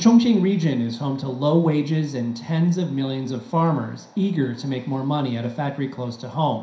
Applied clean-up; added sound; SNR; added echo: none; none; none; reverberation time 0.5 s.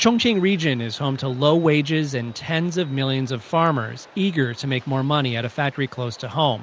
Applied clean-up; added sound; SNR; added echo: none; none; none; none.